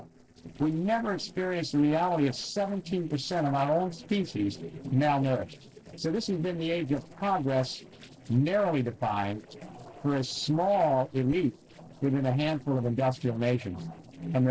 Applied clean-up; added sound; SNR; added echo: neural separator model SepFormer DNS4.